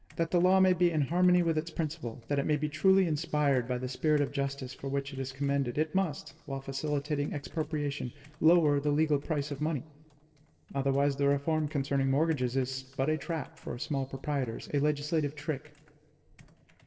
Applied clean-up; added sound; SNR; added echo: neural separator model SepFormer DNS4.